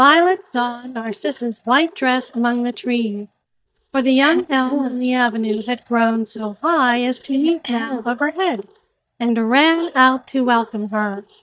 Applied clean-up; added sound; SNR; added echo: neural mask model DeepFilterNet 3.